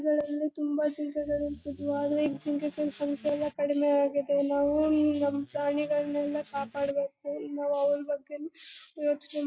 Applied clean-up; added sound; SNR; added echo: neural mask model RNNoise.